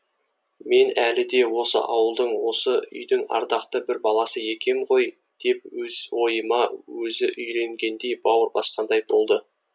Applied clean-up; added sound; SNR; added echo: none; none; none; none.